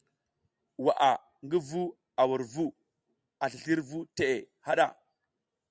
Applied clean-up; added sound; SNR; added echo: none; none; none; none.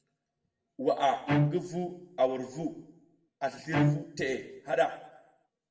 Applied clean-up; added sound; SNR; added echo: none; Bowed string instrument; -1 dB; reverberation time 0.8 s.